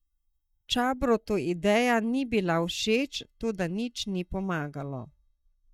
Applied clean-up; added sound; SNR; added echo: neural mask model DeepFilterNet 3.